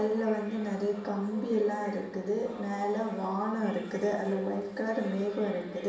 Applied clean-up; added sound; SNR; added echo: none; none; none; reverberation time 0.7 s.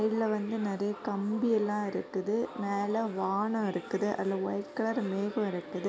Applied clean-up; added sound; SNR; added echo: none; none; none; none.